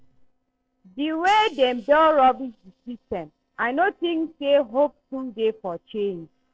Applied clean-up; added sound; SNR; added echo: neural separator model SepFormer DNS4.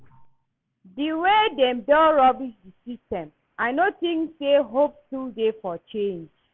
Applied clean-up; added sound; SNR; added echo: none; none; none; none.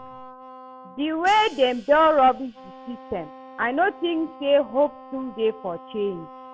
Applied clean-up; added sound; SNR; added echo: none; Wind instrument, woodwind instrument + Hi-hat; 19 dB; none.